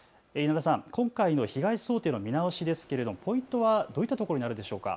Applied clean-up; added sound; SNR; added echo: none; none; none; none.